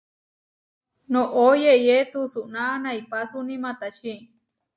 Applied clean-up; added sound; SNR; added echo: none; none; none; none.